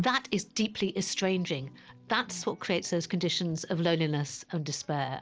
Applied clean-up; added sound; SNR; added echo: none; none; none; none.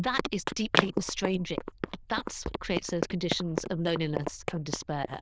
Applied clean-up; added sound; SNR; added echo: neural diffusion model UNIVERSE++.